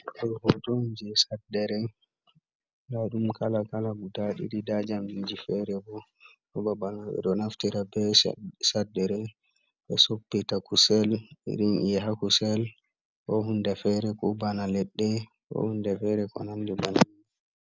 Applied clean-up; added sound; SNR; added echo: none; none; none; none.